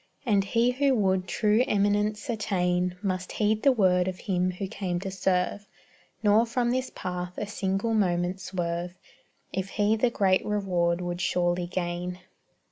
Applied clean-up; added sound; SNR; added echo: none; none; none; none.